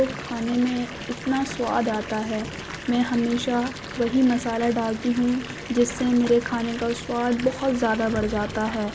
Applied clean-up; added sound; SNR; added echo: none; Fill (with liquid) / Bathtub (filling or washing) / Water tap, faucet; 12 dB; none.